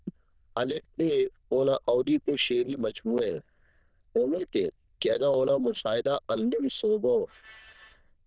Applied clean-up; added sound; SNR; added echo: neural diffusion model UNIVERSE++.